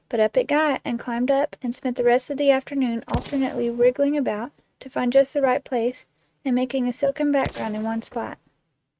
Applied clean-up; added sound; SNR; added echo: neural mask model RNNoise.